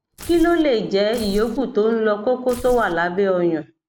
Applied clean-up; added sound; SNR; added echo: none; Tearing; 16 dB; none.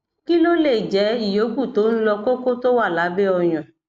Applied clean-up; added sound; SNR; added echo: none; none; none; none.